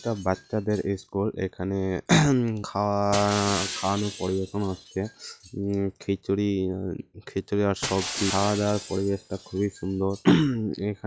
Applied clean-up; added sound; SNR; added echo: classical method log-MMSE.